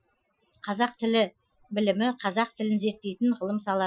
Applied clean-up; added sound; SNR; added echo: classical method Wiener filter.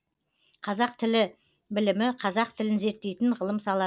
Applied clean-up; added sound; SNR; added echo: none; none; none; none.